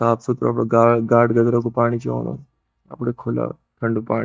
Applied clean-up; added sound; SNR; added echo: neural mask model DeepFilterNet 3.